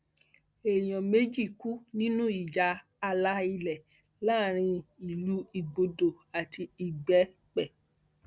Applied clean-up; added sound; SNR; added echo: none; none; none; none.